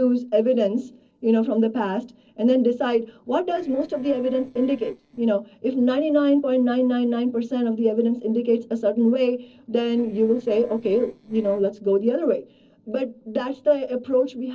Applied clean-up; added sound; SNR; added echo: neural separator model SepFormer DNS4.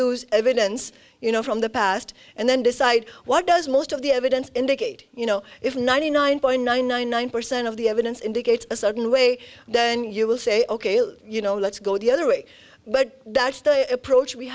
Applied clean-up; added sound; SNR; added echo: none; none; none; none.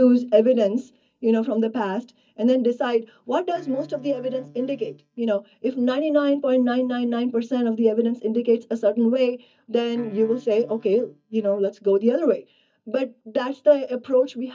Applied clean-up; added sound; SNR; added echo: neural mask model DeepFilterNet 3.